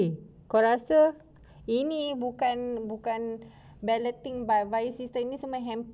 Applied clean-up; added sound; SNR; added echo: none; none; none; none.